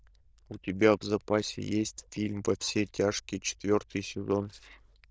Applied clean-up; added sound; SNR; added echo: neural diffusion model UNIVERSE++.